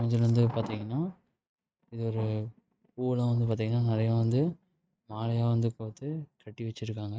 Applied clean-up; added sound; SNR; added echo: neural mask model RNNoise.